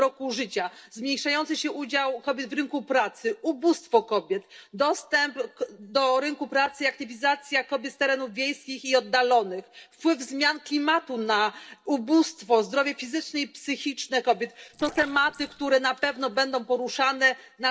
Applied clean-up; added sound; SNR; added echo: neural separator model SepFormer DNS4.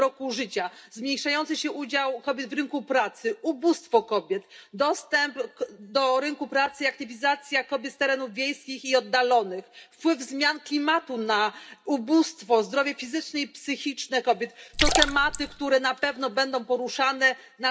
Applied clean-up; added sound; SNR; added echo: none; Splash, splatter; 0 dB; reverberation time 0.3 s.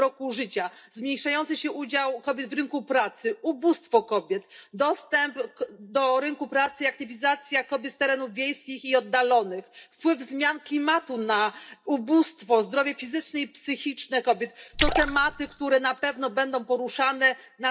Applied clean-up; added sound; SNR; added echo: neural mask model DeepFilterNet 3.